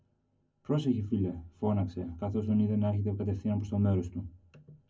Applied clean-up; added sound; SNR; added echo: none; none; none; reverberation time 0.3 s.